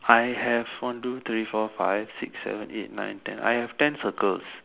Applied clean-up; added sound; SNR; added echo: none; none; none; none.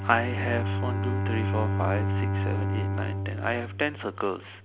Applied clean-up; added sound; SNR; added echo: none; Bowed string instrument; -3 dB; none.